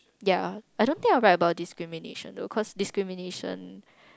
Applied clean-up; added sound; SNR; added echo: none; none; none; none.